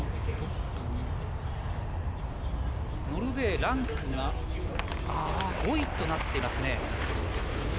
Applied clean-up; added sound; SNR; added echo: none; Aircraft; -2 dB; none.